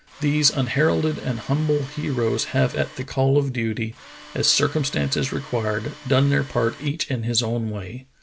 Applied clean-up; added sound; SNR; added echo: none; Tools; 20 dB; none.